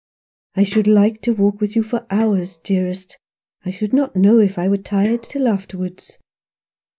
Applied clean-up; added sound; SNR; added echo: neural mask model DeepFilterNet 3.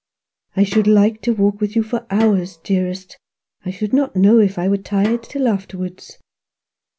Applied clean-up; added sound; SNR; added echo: none; Snare drum; 20 dB; none.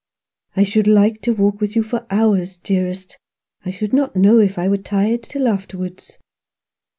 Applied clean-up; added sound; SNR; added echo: none; none; none; none.